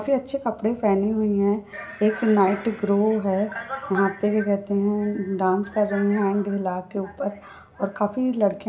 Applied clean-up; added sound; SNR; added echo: none; none; none; reverberation time 0.6 s.